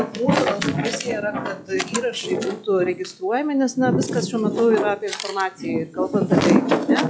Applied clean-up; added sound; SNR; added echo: classical method log-MMSE.